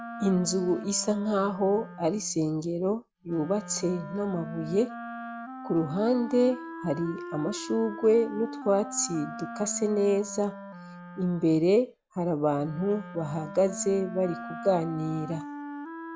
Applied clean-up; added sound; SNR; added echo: none; Wind instrument, woodwind instrument; 12 dB; none.